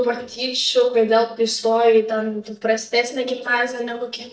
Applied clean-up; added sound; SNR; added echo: neural mask model DeepFilterNet 3.